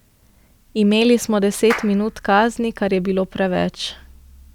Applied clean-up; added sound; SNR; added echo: none; Clapping; 13 dB; none.